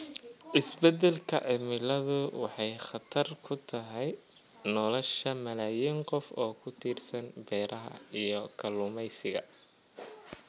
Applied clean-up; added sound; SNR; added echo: none; none; none; none.